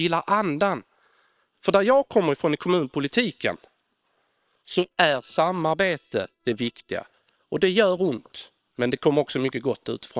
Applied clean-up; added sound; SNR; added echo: neural separator model SepFormer WHAM!.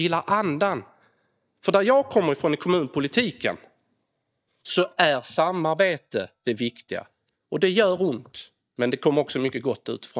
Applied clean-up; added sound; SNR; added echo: neural mask model DeepFilterNet 3.